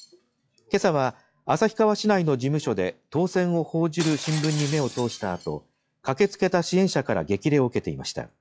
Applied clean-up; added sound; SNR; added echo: classical method log-MMSE.